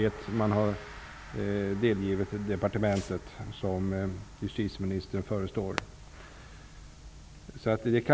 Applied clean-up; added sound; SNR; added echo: none; Fireworks + Gong; 18 dB; none.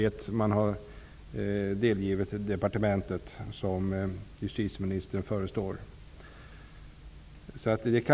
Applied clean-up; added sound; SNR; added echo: none; none; none; none.